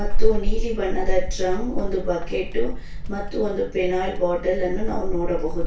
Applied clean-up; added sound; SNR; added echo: none; Squeak / Walk, footsteps; -4 dB; reverberation time 0.3 s.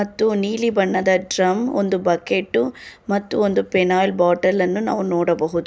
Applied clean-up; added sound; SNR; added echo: none; none; none; none.